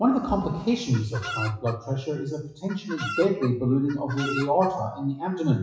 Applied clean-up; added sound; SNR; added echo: classical method WPE with log-MMSE.